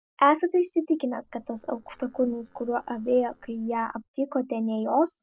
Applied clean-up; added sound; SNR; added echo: neural separator model SepFormer DNS4.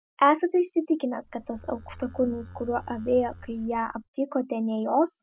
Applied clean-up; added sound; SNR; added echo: none; Livestock, farm animals, working animals; 19 dB; none.